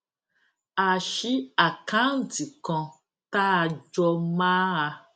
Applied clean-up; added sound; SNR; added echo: none; none; none; none.